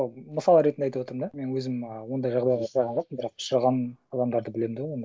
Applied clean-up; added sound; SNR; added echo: neural mask model Resemble Enhance denoiser.